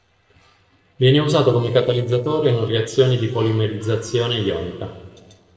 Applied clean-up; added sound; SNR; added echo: neural separator model SepFormer DNS4.